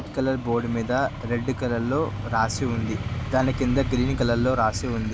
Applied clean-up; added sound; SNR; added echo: none; none; none; none.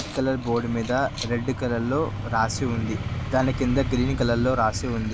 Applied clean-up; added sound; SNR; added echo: none; Keys jangling; 20 dB; none.